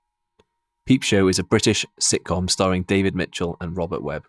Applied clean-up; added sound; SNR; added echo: neural mask model DeepFilterNet 3.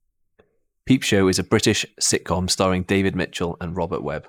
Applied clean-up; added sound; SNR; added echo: neural mask model Resemble Enhance denoiser.